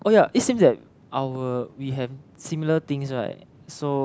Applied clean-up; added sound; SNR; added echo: none; none; none; none.